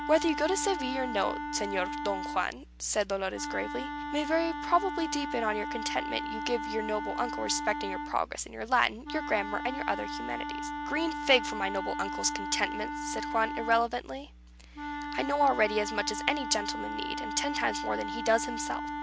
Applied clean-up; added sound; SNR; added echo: none; Wind instrument, woodwind instrument; 5 dB; none.